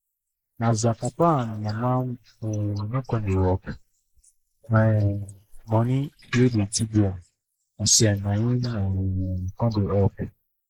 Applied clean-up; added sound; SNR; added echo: neural mask model Resemble Enhance denoiser.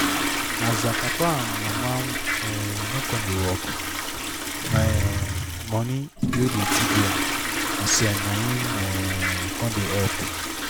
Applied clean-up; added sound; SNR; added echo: none; Toilet flush; -1 dB; none.